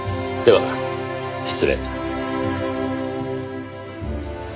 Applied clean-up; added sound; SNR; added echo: none; none; none; none.